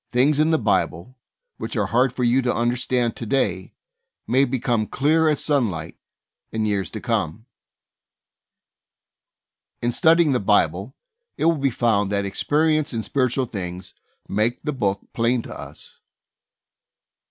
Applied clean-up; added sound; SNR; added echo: none; none; none; none.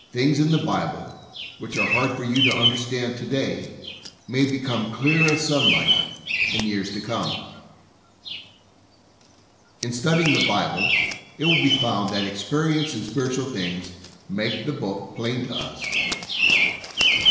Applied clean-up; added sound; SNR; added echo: none; Bird vocalization, bird call, bird song; 1 dB; reverberation time 1.0 s.